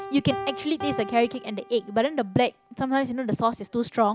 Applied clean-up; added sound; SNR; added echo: none; Piano; 14 dB; none.